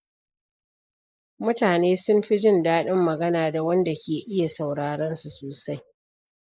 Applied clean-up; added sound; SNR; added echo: neural mask model Resemble Enhance denoiser.